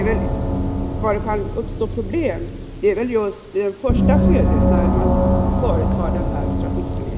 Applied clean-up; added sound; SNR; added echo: none; Gong; -5 dB; none.